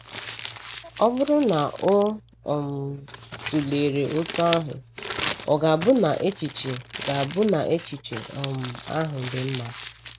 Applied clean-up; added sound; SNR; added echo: none; Crumpling, crinkling; 9 dB; none.